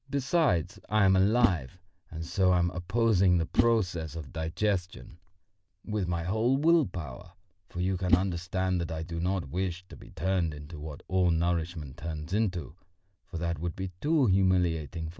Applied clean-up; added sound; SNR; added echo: none; Whoosh, swoosh, swish; 8 dB; none.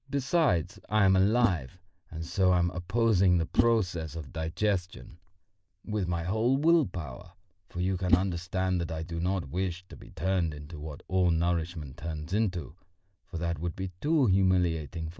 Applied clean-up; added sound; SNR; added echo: neural mask model Resemble Enhance denoiser.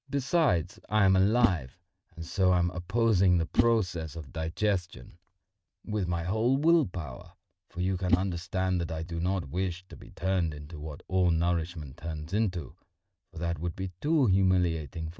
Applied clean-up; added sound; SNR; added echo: neural mask model RNNoise.